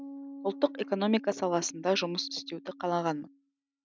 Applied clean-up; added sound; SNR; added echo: neural mask model RNNoise.